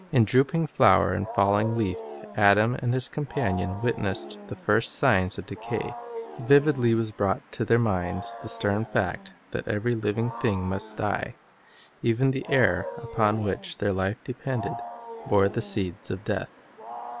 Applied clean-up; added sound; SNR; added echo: none; Wild animals; 15 dB; none.